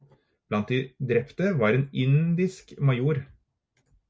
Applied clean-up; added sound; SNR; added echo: none; none; none; none.